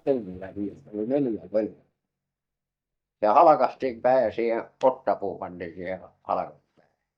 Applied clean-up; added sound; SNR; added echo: neural mask model DeepFilterNet 3.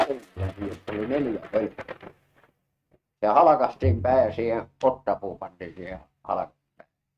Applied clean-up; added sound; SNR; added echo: neural mask model RNNoise.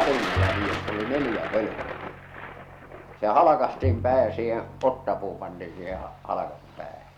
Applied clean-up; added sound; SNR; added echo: none; Thunder + Bowed string instrument; 5 dB; none.